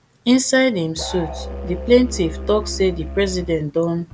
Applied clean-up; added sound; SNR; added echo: none; Musical instrument; 11 dB; none.